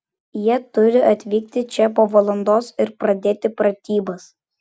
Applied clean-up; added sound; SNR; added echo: none; none; none; none.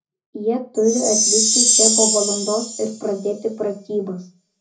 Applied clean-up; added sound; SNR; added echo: none; Chime; -2 dB; reverberation time 0.4 s.